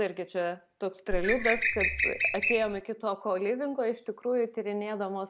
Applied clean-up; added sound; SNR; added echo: none; Bird; -2 dB; none.